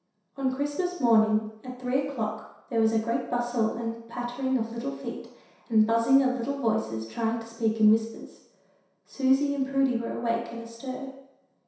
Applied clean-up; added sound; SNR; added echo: none; none; none; reverberation time 0.7 s.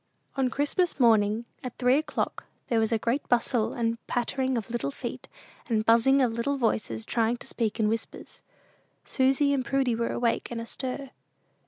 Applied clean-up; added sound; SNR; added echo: none; none; none; none.